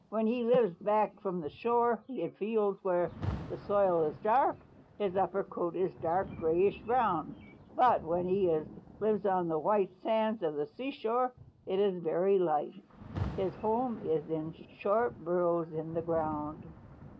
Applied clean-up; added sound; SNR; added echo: none; Rain; 16 dB; none.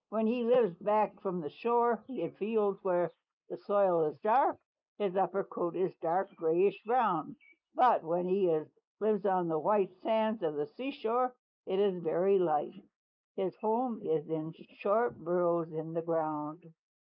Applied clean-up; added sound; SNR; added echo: neural mask model Resemble Enhance denoiser.